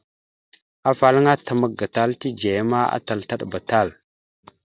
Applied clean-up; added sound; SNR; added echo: none; none; none; none.